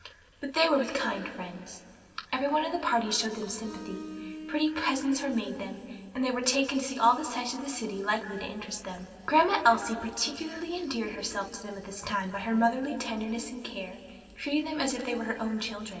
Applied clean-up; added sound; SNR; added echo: none; Bowed string instrument; 11 dB; reverberation time 2.6 s.